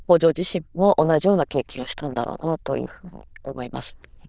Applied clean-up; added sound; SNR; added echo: neural diffusion model UNIVERSE++.